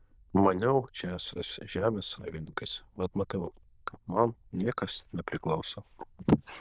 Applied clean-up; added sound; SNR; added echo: neural diffusion model UNIVERSE++.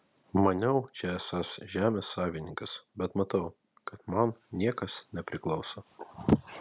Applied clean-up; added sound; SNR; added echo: none; none; none; none.